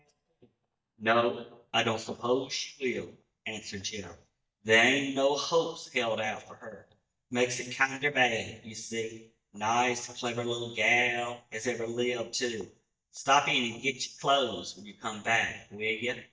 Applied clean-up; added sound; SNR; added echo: neural mask model DeepFilterNet 3.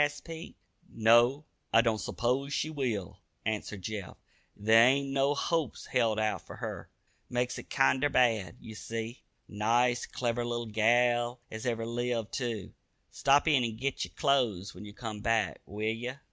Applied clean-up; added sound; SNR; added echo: none; none; none; none.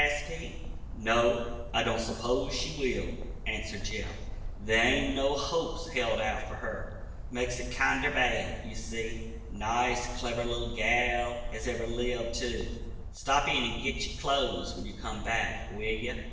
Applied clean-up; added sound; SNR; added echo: none; Bird; 6 dB; reverberation time 1.1 s.